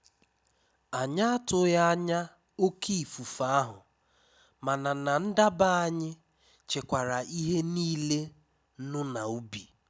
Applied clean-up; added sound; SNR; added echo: none; none; none; none.